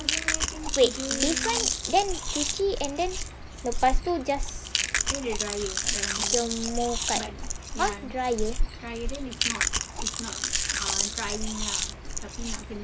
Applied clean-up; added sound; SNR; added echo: none; Chewing, mastication; -1 dB; none.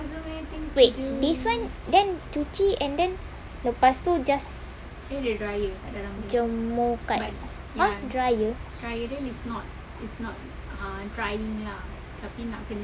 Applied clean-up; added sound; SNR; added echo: none; none; none; none.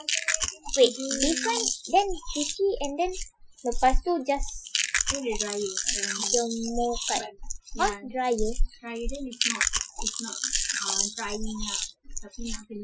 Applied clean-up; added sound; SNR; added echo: classical method Wiener filter.